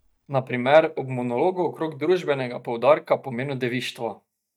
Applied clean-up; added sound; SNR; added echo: neural mask model DeepFilterNet 3.